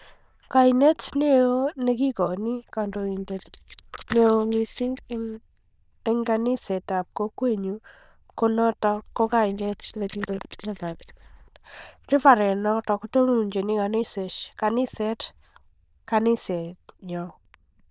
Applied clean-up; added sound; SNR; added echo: neural diffusion model UNIVERSE++.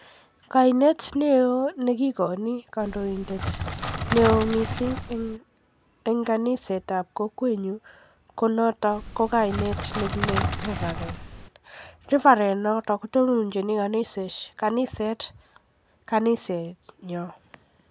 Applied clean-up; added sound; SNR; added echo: none; Crackle; 4 dB; none.